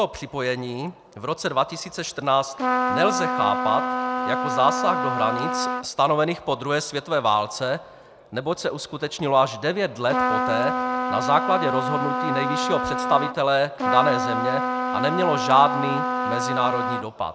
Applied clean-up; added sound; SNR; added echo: none; Trumpet; 0 dB; none.